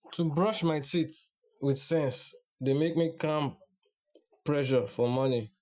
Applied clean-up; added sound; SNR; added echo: classical method Wiener filter.